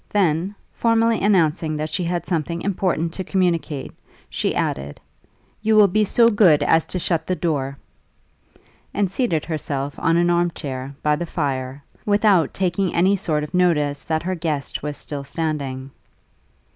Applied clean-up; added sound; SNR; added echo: none; none; none; none.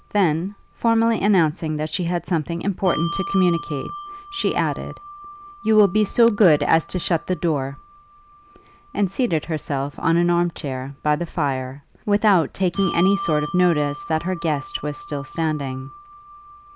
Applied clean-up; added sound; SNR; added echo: none; Bell; 15 dB; none.